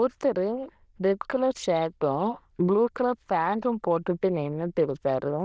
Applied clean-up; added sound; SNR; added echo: neural diffusion model UNIVERSE++.